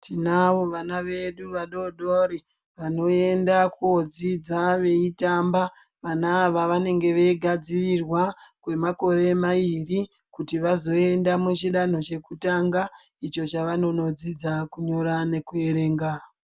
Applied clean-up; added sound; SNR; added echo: none; none; none; none.